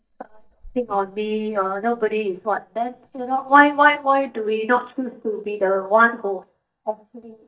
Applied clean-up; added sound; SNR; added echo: neural mask model DeepFilterNet 3.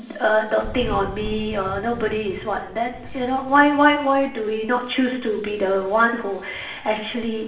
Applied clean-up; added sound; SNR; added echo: none; Thunder; 16 dB; reverberation time 0.9 s.